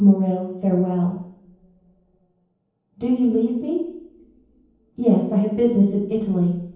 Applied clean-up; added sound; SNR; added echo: none; none; none; reverberation time 0.9 s.